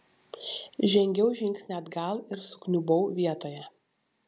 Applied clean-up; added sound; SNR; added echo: none; none; none; none.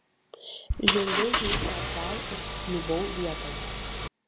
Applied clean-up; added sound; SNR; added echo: none; Engine; -4 dB; none.